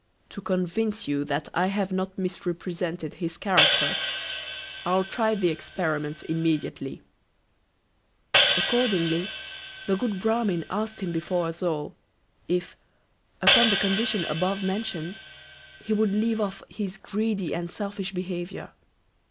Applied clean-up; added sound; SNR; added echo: none; Hi-hat; -3 dB; none.